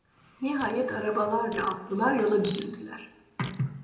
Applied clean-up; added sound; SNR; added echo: none; Fart; 19 dB; reverberation time 0.8 s.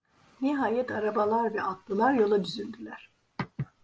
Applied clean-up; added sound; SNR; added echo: none; none; none; none.